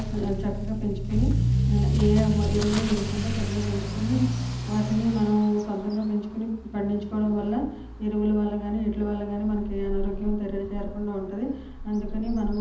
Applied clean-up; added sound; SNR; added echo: none; Accelerating, revving, vroom / Motor vehicle (road); 2 dB; reverberation time 0.8 s.